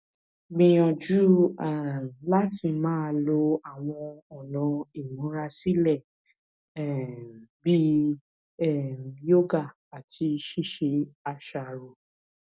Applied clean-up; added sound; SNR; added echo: none; none; none; none.